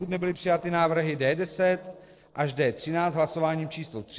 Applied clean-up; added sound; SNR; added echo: neural separator model SepFormer DNS4.